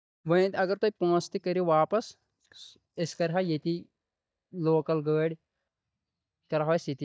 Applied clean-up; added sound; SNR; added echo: neural mask model DeepFilterNet 3.